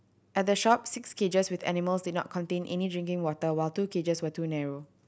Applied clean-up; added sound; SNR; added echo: none; none; none; none.